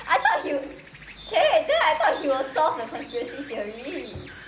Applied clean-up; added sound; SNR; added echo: none; Insect; 19 dB; none.